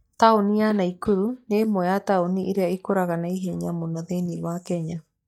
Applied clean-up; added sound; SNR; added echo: neural mask model DeepFilterNet 3.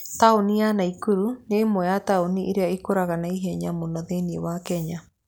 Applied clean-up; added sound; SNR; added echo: none; none; none; none.